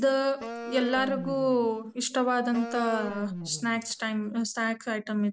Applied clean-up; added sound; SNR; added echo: none; Wind instrument, woodwind instrument; 11 dB; none.